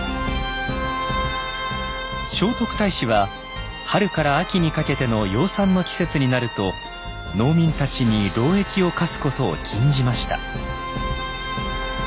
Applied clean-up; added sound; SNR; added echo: none; Trumpet; 19 dB; none.